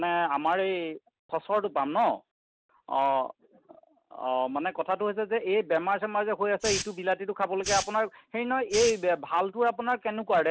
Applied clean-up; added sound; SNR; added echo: none; Hiss; 9 dB; none.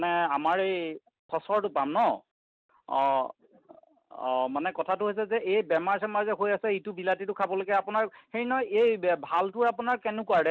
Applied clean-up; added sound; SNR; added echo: none; none; none; none.